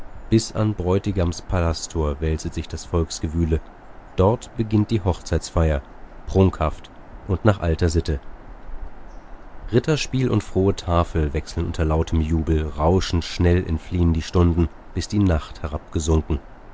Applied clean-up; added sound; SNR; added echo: none; Bird vocalization, bird call, bird song; 15 dB; none.